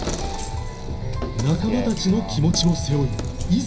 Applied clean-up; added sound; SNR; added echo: none; Coin (dropping); 8 dB; reverberation time 0.5 s.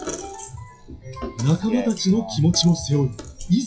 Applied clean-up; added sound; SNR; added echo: classical method WPE with log-MMSE.